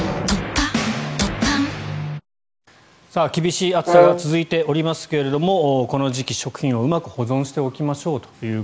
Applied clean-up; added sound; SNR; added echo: none; Brass instrument; -3 dB; none.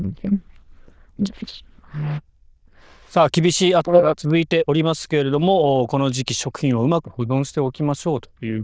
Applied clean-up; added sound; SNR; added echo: neural diffusion model UNIVERSE++.